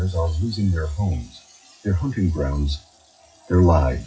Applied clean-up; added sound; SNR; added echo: classical method WPE with log-MMSE.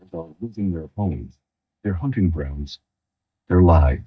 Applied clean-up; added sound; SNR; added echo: neural mask model DeepFilterNet 3.